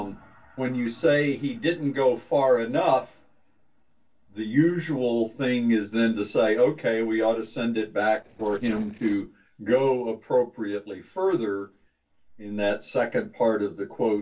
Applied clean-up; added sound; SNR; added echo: neural separator model SepFormer DNS4.